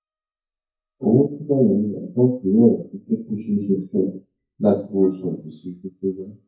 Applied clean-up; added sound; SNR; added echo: neural mask model DeepFilterNet 3.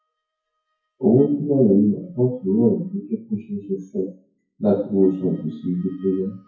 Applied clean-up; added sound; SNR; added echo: classical method WPE with log-MMSE.